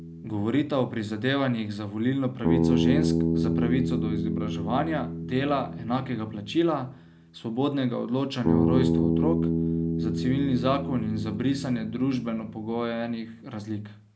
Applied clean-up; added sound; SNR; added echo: none; Bass guitar; 0 dB; none.